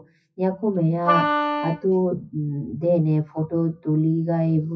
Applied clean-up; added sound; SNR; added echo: classical method WPE with log-MMSE.